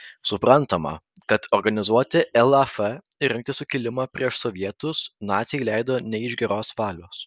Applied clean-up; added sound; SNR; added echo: none; none; none; none.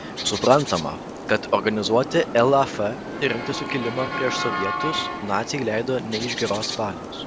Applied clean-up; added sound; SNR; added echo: none; Motor vehicle (road) / Siren + Bird; 7 dB; none.